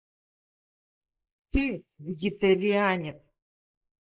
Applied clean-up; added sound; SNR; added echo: neural mask model Resemble Enhance denoiser.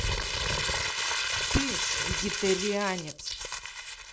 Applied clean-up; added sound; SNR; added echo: none; Crumpling, crinkling; -3 dB; none.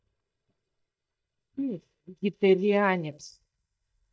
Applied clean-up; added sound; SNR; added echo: neural mask model DeepFilterNet 3.